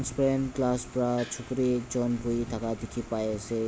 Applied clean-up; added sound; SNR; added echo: none; Gong; 17 dB; none.